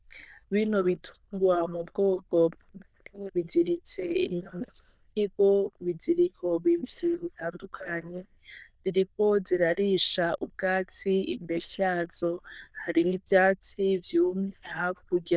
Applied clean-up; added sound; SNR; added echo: neural diffusion model UNIVERSE++.